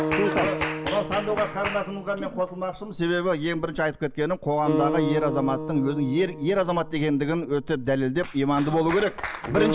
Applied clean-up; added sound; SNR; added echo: none; Acoustic guitar; 8 dB; none.